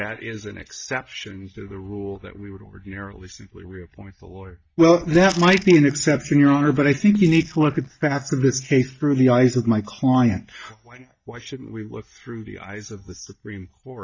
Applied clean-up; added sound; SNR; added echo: neural mask model DeepFilterNet 3.